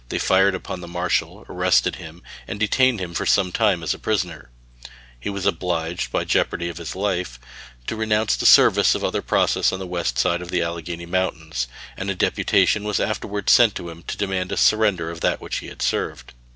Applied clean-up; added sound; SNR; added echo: none; none; none; none.